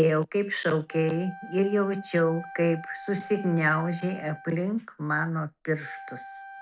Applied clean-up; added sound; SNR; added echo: none; Wind instrument, woodwind instrument; 17 dB; none.